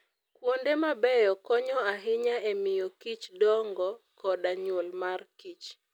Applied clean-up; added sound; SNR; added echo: none; none; none; none.